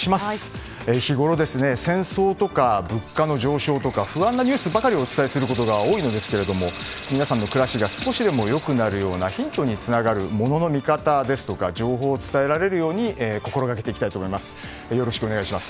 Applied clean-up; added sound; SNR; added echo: none; Sink (filling or washing) / Water tap, faucet; 18 dB; none.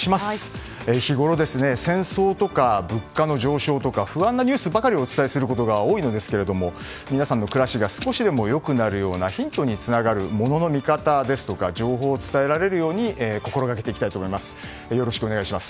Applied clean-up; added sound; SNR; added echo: none; none; none; none.